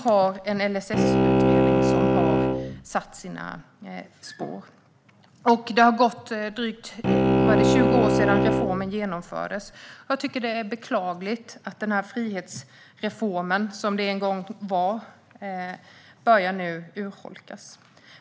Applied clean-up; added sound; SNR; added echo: none; Bowed string instrument; -5 dB; none.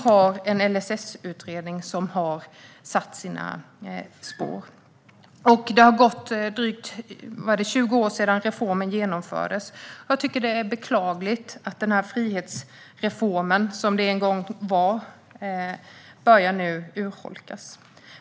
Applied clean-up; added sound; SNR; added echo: none; none; none; none.